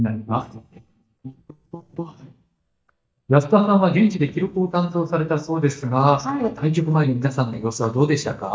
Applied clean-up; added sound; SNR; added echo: neural mask model DeepFilterNet 3.